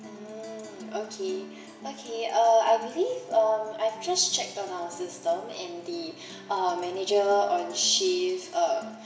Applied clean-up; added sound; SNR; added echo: none; Guitar; 19 dB; reverberation time 1.0 s.